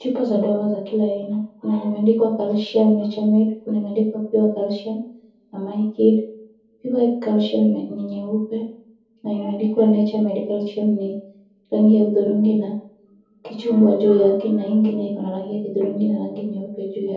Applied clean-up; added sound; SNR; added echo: none; none; none; reverberation time 0.6 s.